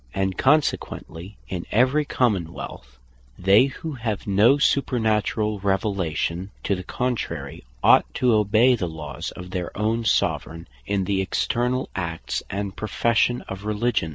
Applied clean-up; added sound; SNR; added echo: none; none; none; none.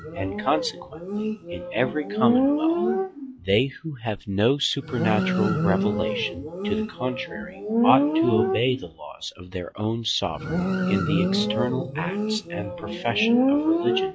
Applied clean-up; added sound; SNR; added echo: classical method log-MMSE.